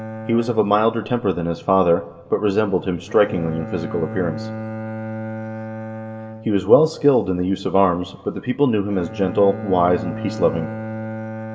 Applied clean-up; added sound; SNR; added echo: none; Bowed string instrument; 11 dB; reverberation time 1.2 s.